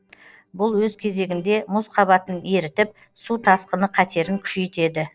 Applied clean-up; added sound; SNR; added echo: neural separator model SepFormer DNS4.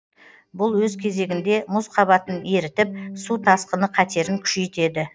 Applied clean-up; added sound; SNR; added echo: neural mask model DeepFilterNet 3.